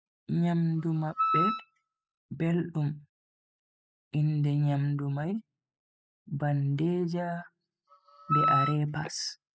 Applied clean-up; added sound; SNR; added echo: classical method spectral subtraction.